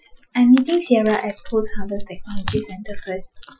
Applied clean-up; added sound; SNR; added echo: classical method Wiener filter.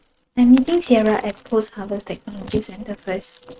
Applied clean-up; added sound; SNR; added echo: neural mask model RNNoise.